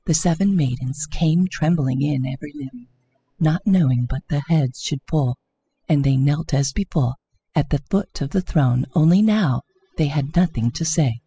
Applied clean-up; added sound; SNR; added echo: classical method spectral subtraction.